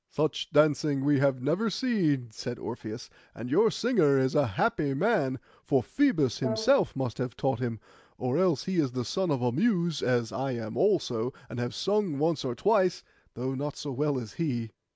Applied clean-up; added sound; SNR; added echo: none; Brass instrument; 15 dB; none.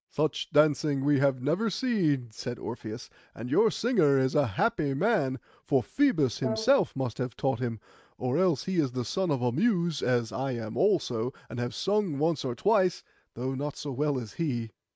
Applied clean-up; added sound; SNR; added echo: neural mask model RNNoise.